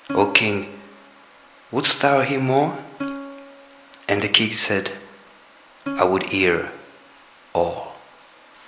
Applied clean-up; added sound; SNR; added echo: none; Plucked string instrument; 14 dB; none.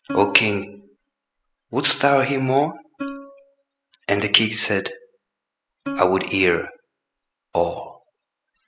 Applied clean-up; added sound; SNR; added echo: classical method spectral subtraction.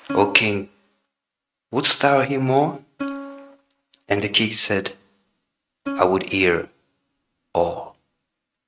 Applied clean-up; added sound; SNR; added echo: neural mask model RNNoise.